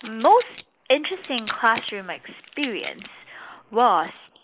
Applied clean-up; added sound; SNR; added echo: neural mask model Resemble Enhance denoiser.